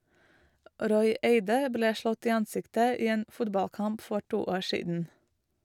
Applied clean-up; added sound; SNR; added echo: none; none; none; none.